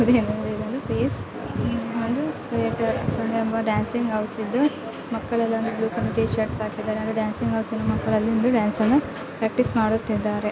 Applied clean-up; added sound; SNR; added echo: none; none; none; none.